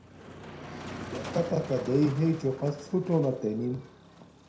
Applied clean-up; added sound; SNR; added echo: none; Motor vehicle (road); 13 dB; reverberation time 0.4 s.